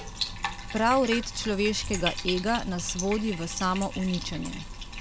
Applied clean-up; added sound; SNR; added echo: none; Bathtub (filling or washing); 7 dB; none.